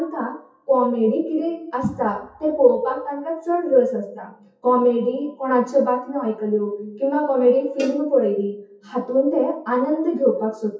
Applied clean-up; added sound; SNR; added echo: classical method WPE with log-MMSE.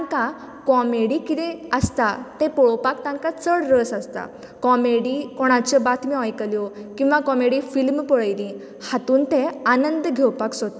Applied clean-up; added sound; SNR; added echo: none; none; none; none.